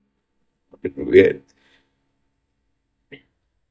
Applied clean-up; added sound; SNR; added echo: neural mask model DeepFilterNet 3.